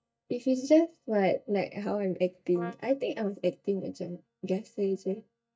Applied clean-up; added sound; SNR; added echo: neural mask model DeepFilterNet 3.